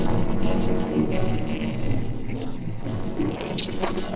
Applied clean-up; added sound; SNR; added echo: neural separator model SepFormer DNS4.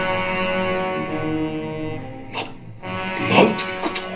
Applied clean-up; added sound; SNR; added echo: none; Livestock, farm animals, working animals; 15 dB; reverberation time 0.3 s.